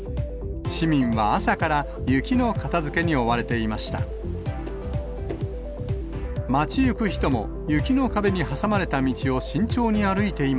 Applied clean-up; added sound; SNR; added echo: none; none; none; none.